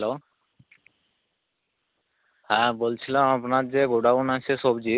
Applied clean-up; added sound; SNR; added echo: none; none; none; none.